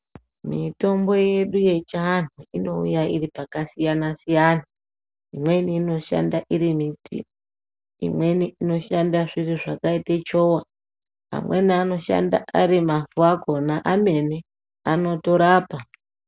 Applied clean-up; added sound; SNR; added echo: none; none; none; none.